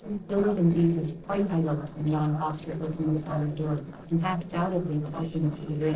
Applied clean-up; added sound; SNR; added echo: neural separator model SepFormer DNS4.